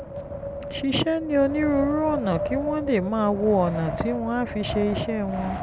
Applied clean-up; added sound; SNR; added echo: none; Wind; 7 dB; none.